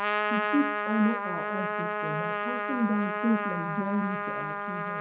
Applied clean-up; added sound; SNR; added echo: none; Trumpet; 0 dB; reverberation time 0.2 s.